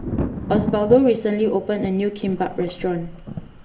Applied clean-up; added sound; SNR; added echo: none; Thunder; 8 dB; reverberation time 0.6 s.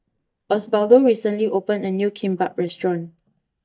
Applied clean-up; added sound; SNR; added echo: neural mask model DeepFilterNet 3.